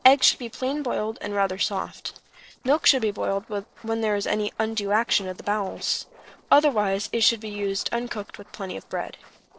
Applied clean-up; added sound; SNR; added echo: neural separator model SepFormer DNS4.